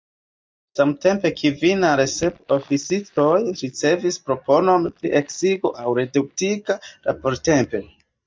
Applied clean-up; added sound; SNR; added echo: neural mask model DeepFilterNet 3.